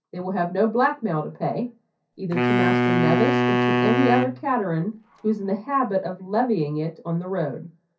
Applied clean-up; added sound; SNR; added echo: none; Wind instrument, woodwind instrument; -2 dB; reverberation time 0.3 s.